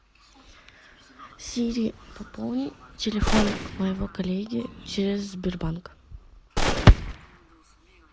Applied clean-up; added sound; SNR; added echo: none; Gunshot, gunfire; 3 dB; none.